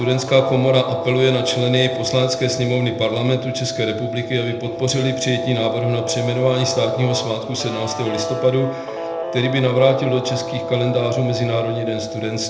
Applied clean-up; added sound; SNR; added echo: none; Guitar; 6 dB; reverberation time 0.7 s.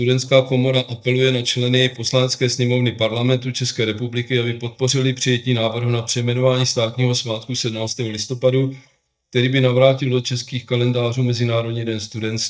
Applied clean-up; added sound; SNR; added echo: neural mask model DeepFilterNet 3.